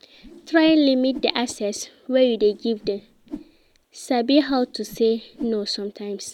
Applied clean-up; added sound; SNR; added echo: none; Whoosh, swoosh, swish; 20 dB; none.